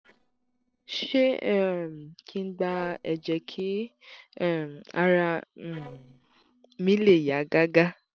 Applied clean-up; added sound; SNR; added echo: neural separator model SepFormer DNS4.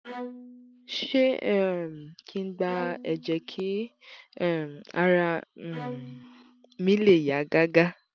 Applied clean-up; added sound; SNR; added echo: none; Bowed string instrument; 17 dB; none.